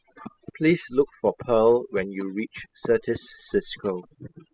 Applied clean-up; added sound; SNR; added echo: classical method spectral subtraction.